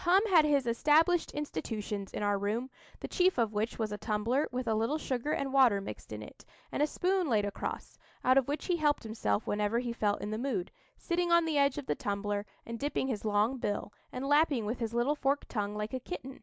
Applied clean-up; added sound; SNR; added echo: none; none; none; none.